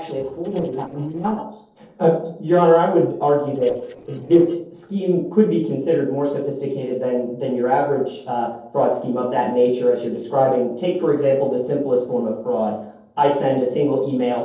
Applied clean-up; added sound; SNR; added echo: neural separator model SepFormer DNS4.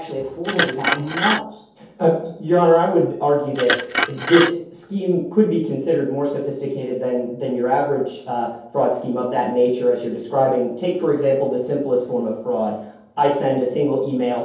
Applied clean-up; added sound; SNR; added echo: none; Glass; 5 dB; reverberation time 0.7 s.